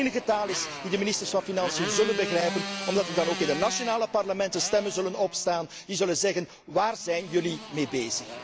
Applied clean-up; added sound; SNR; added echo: none; Motorcycle; 9 dB; none.